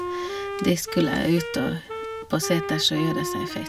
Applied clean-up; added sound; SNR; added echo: none; Wind instrument, woodwind instrument; 6 dB; none.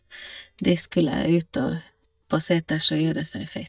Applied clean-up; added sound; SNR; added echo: neural mask model DeepFilterNet 3.